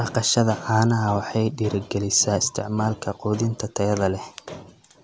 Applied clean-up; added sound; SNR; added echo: none; none; none; none.